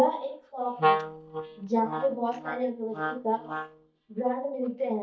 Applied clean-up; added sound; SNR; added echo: neural mask model DeepFilterNet 3.